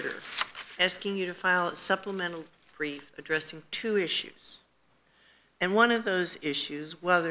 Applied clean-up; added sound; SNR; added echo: none; none; none; none.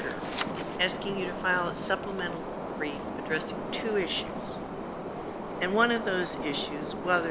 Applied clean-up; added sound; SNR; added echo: none; Subway, metro, underground; 4 dB; none.